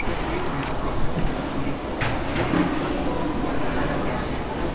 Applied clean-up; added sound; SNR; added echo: none; Alarm; -2 dB; reverberation time 0.2 s.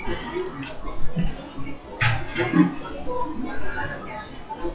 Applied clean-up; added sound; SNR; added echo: classical method WPE with log-MMSE.